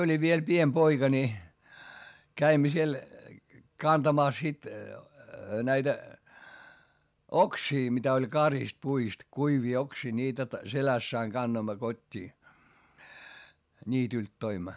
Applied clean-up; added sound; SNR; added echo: none; none; none; none.